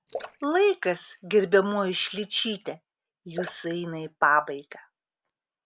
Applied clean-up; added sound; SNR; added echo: none; Splash, splatter; 18 dB; none.